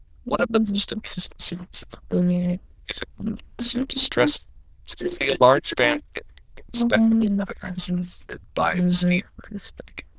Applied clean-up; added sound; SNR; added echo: neural diffusion model UNIVERSE++.